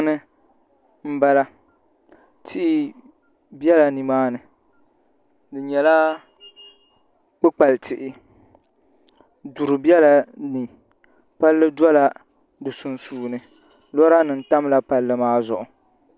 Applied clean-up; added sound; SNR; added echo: none; none; none; none.